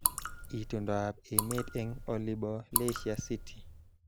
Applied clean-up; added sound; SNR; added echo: none; Raindrop / Drip; 2 dB; none.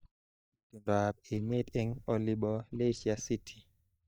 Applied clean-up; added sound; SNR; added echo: neural mask model DeepFilterNet 3.